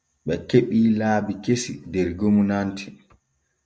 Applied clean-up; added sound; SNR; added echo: none; none; none; none.